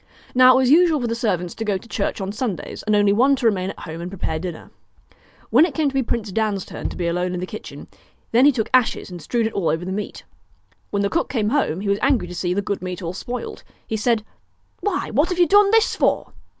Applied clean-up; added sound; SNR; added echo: none; Bass drum; 13 dB; none.